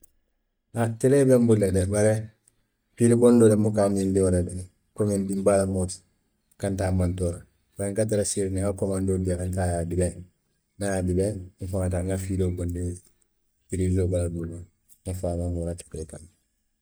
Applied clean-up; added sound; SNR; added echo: neural mask model DeepFilterNet 3.